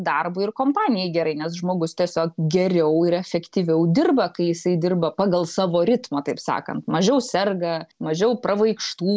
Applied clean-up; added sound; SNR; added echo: none; none; none; none.